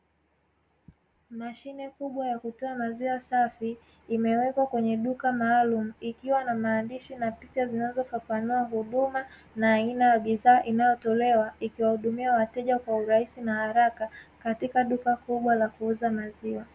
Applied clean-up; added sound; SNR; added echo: none; none; none; none.